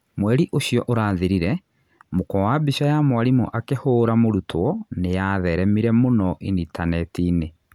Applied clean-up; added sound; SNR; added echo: none; none; none; none.